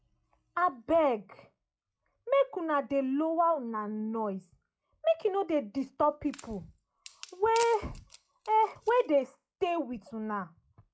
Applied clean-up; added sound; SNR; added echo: classical method log-MMSE.